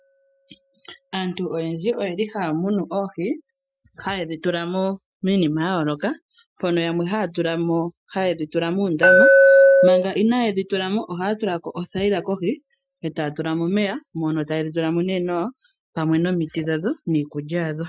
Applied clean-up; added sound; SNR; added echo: classical method Wiener filter.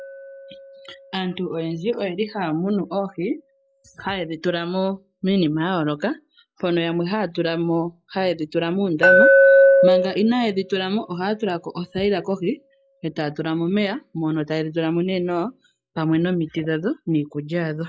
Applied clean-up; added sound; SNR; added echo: classical method log-MMSE.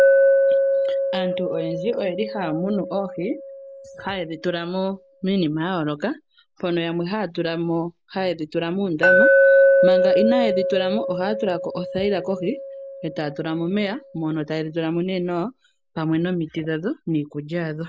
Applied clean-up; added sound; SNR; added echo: none; Glass; -2 dB; none.